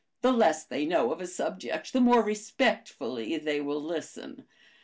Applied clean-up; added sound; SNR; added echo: none; none; none; none.